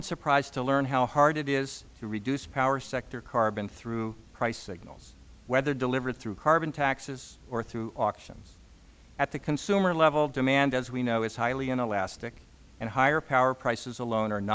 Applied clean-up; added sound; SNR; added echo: none; none; none; none.